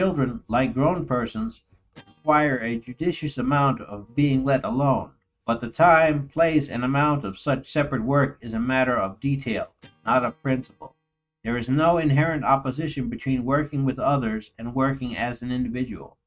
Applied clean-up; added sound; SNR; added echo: neural mask model RNNoise.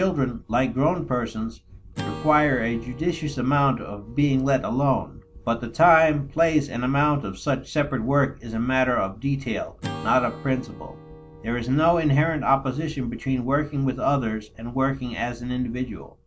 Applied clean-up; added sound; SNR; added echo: none; Acoustic guitar / Strum; 19 dB; none.